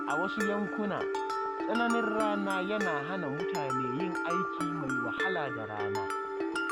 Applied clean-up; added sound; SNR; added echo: none; Mallet percussion; -2 dB; none.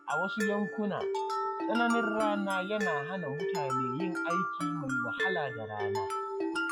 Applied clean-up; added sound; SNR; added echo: classical method log-MMSE.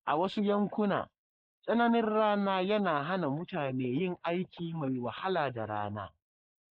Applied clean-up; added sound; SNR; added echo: neural mask model Resemble Enhance denoiser.